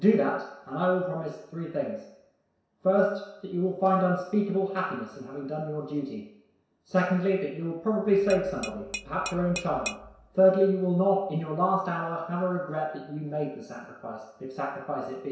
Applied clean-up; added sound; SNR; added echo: none; Tap / Glass; 12 dB; reverberation time 0.7 s.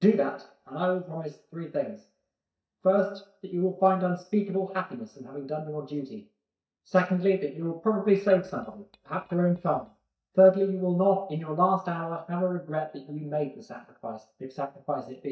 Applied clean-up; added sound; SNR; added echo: neural mask model DeepFilterNet 3.